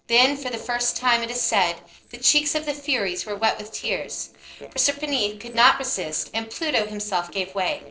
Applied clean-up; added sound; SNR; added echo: neural separator model SepFormer DNS4.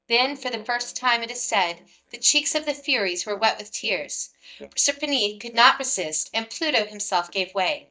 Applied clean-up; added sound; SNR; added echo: neural mask model DeepFilterNet 3.